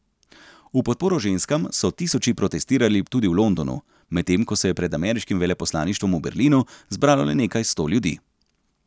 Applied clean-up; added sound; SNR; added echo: none; none; none; none.